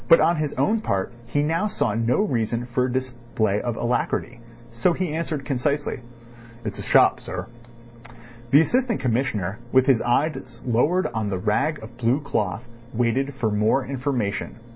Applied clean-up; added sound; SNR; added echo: none; none; none; none.